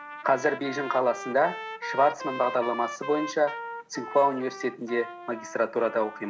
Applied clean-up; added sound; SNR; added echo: none; Trumpet; 11 dB; none.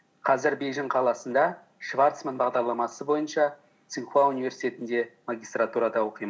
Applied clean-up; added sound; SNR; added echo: none; none; none; none.